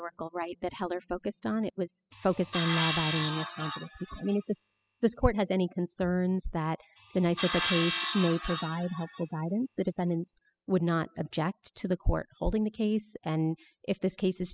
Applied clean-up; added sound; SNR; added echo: classical method spectral subtraction.